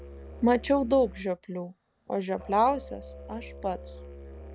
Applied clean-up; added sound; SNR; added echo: none; Musical instrument; 16 dB; none.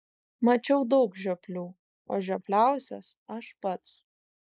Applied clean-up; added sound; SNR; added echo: neural mask model Resemble Enhance denoiser.